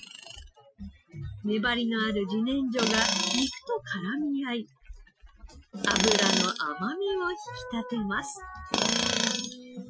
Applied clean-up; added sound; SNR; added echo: classical method Wiener filter.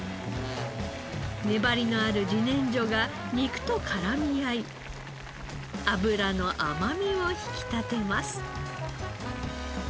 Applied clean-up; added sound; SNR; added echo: none; none; none; none.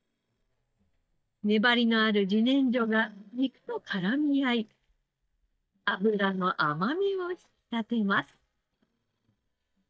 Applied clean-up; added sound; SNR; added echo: neural mask model DeepFilterNet 3.